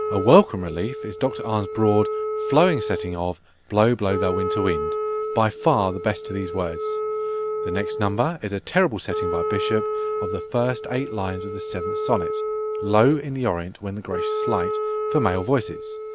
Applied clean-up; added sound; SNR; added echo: none; Wind instrument, woodwind instrument; 4 dB; none.